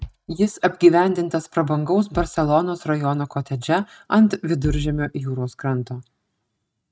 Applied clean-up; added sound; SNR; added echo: neural mask model RNNoise.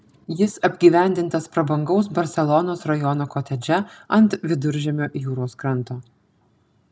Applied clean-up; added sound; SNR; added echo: none; none; none; none.